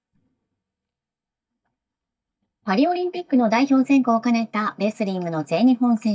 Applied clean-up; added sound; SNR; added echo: neural mask model DeepFilterNet 3.